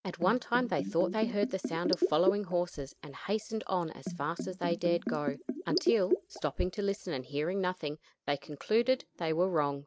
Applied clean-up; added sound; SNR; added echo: none; Bathtub (filling or washing); 4 dB; none.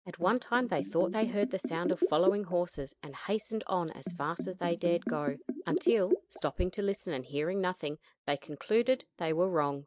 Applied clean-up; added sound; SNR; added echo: neural mask model DeepFilterNet 3.